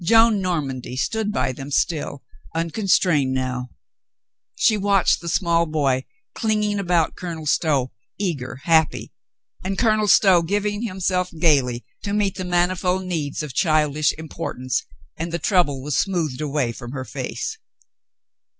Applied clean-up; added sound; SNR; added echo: none; none; none; none.